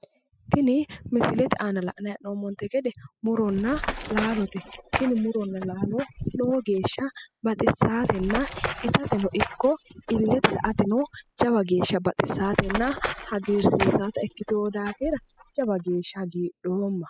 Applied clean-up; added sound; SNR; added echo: classical method spectral subtraction.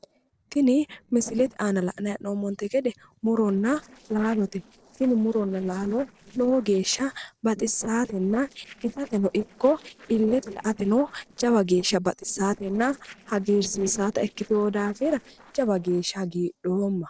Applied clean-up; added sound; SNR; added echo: neural separator model SepFormer DNS4.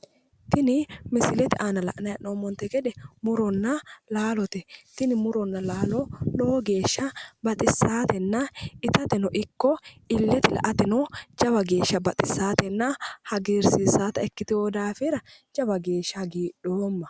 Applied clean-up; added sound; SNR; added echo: none; none; none; none.